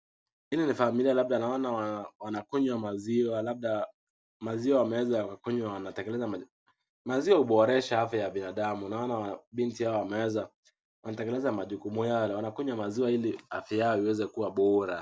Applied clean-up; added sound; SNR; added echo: none; none; none; none.